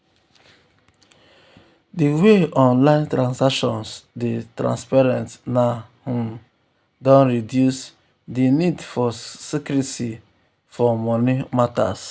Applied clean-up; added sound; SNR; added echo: none; none; none; none.